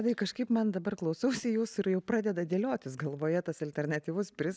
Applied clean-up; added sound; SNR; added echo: none; none; none; none.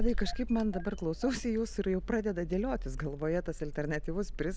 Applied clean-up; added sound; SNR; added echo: none; Engine starting / Car; 4 dB; none.